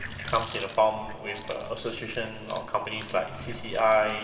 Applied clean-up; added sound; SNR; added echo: none; Water tap, faucet; 10 dB; reverberation time 2.4 s.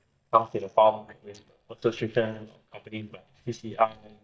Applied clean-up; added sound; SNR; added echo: neural mask model DeepFilterNet 3.